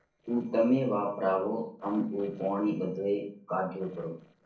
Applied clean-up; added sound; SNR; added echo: neural separator model SepFormer DNS4.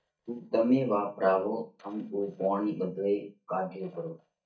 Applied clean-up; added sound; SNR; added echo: neural mask model DeepFilterNet 3.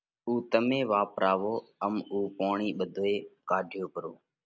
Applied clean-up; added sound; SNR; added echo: none; none; none; none.